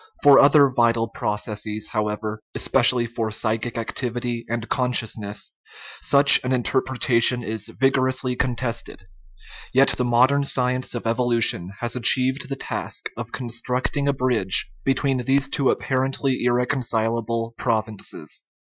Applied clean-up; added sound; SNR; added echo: classical method Wiener filter.